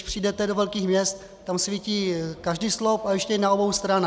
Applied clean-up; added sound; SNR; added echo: none; none; none; none.